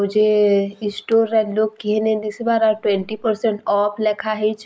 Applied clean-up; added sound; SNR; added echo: neural mask model Resemble Enhance denoiser.